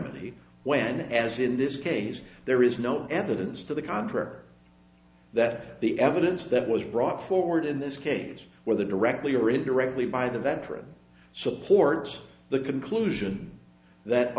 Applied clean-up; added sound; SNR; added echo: none; none; none; none.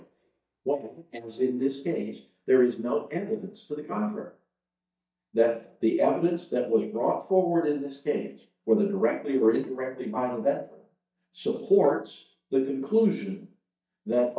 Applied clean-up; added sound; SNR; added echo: neural mask model DeepFilterNet 3.